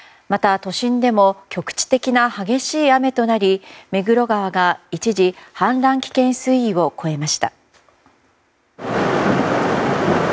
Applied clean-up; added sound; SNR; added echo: none; none; none; none.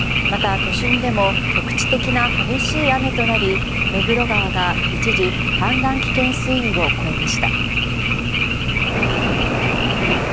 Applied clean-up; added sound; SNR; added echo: none; Frog; -4 dB; none.